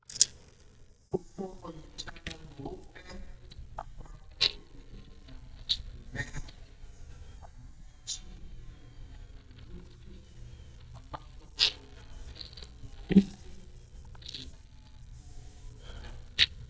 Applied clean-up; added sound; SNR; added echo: neural mask model DeepFilterNet 3.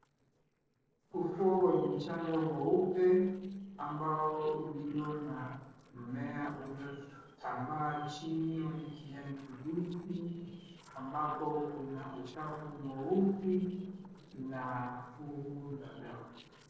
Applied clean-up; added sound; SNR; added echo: neural separator model SepFormer DNS4.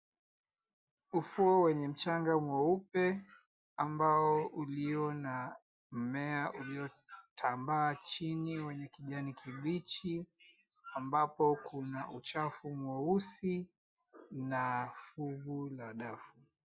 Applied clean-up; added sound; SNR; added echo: none; none; none; none.